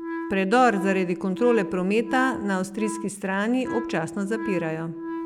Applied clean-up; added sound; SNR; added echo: none; Wind instrument, woodwind instrument; 9 dB; none.